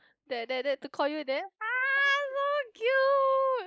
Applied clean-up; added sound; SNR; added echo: neural mask model Resemble Enhance denoiser.